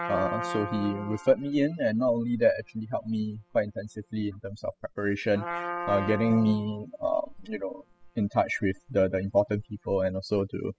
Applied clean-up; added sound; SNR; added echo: classical method spectral subtraction.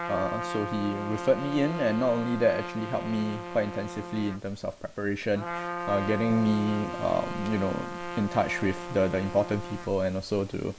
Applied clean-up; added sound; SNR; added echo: none; Trumpet; 9 dB; none.